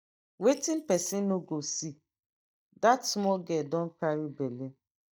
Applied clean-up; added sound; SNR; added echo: neural mask model DeepFilterNet 3.